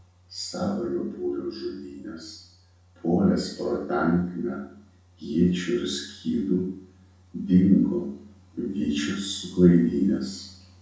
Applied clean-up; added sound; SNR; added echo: none; none; none; reverberation time 0.6 s.